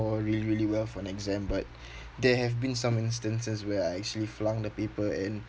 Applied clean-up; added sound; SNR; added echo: none; none; none; none.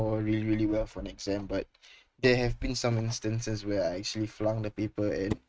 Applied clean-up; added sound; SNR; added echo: neural mask model RNNoise.